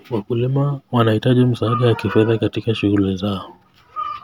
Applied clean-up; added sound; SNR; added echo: none; none; none; none.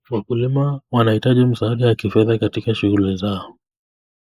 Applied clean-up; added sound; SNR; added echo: neural mask model Resemble Enhance denoiser.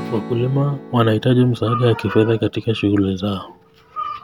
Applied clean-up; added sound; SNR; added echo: none; Strum; 18 dB; none.